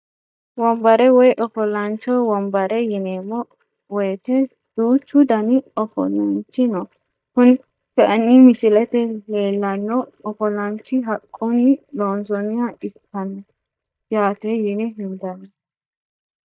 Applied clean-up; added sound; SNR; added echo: neural mask model DeepFilterNet 3.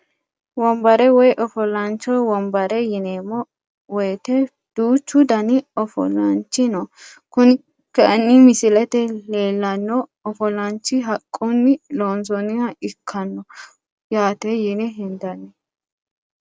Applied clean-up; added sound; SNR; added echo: none; none; none; none.